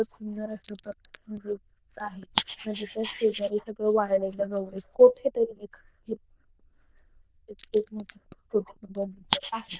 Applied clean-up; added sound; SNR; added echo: neural diffusion model UNIVERSE++.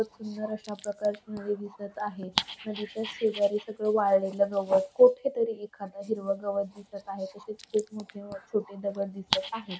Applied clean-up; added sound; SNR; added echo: none; Dog; 12 dB; none.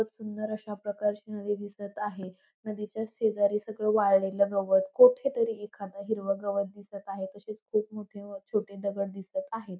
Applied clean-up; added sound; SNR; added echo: none; none; none; none.